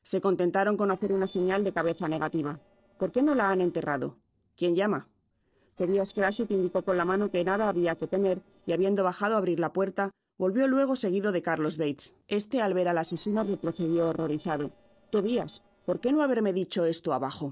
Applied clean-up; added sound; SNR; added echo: neural separator model SepFormer DNS4.